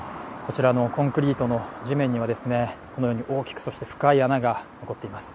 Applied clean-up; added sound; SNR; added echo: none; none; none; none.